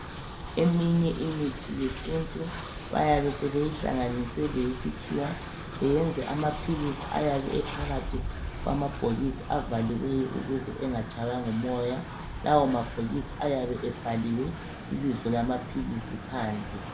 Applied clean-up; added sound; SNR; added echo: none; Train; 8 dB; reverberation time 0.4 s.